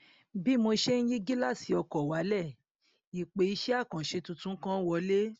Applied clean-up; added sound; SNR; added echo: none; none; none; none.